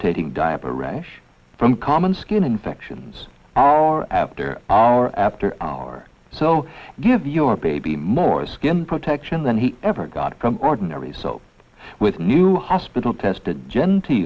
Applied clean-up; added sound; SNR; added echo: none; none; none; none.